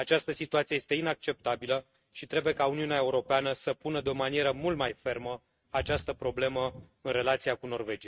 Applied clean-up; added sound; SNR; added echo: neural mask model RNNoise.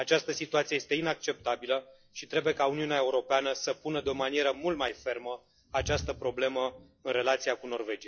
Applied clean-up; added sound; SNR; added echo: classical method log-MMSE.